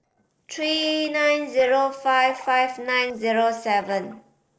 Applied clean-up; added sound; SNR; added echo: neural separator model SepFormer DNS4.